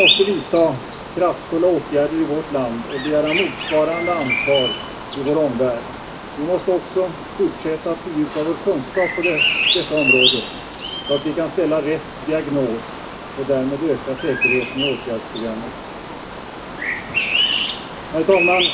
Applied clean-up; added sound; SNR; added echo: none; Bird vocalization, bird call, bird song; 3 dB; reverberation time 0.2 s.